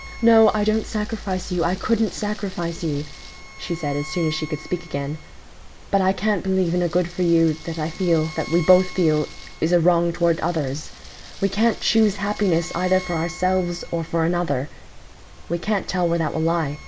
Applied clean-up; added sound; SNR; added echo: none; Rain + Bowed string instrument; 20 dB; none.